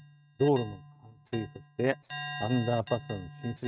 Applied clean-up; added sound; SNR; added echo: neural mask model RNNoise.